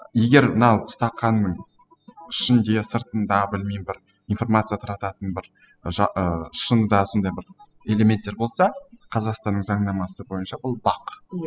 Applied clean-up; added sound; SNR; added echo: classical method spectral subtraction.